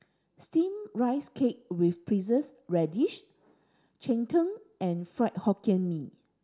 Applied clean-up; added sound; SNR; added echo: none; none; none; none.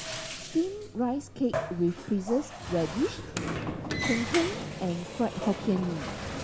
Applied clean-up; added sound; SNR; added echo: none; Bathtub (filling or washing) + Sliding door; 5 dB; none.